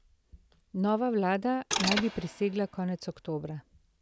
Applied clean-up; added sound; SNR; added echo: none; Mechanisms; 4 dB; none.